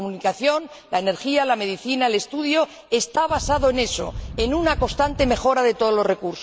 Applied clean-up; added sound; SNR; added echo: none; Wind; 9 dB; none.